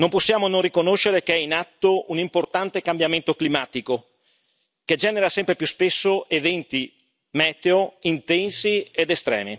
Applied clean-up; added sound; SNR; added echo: none; none; none; none.